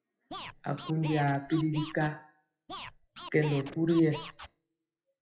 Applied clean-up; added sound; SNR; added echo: classical method WPE with log-MMSE.